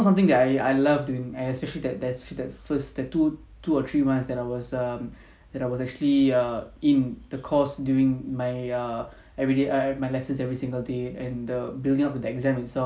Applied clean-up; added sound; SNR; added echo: none; none; none; none.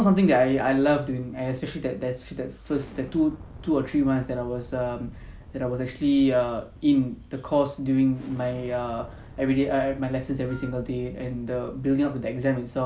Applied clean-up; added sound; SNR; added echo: none; Wind instrument, woodwind instrument + Explosion; 20 dB; none.